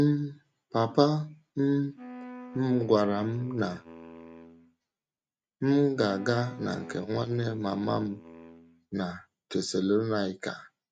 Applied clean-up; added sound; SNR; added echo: neural mask model RNNoise.